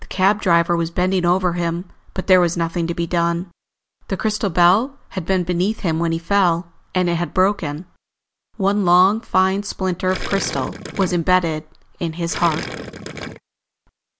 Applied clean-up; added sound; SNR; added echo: none; Gurgling; 9 dB; none.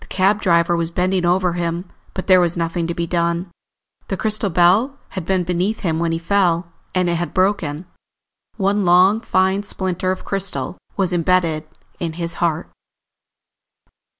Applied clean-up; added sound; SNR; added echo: none; none; none; none.